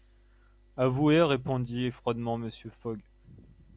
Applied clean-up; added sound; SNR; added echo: none; none; none; none.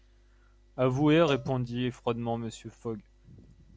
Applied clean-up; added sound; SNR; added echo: none; Cowbell; 19 dB; none.